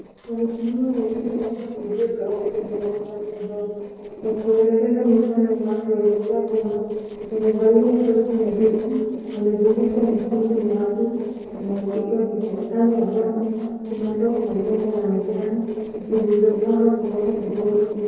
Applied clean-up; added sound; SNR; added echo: neural separator model SepFormer DNS4.